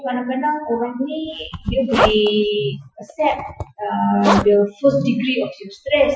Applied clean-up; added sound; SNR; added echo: classical method Wiener filter.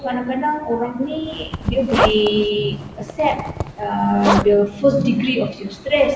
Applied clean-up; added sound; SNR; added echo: none; Zipper (clothing); 7 dB; none.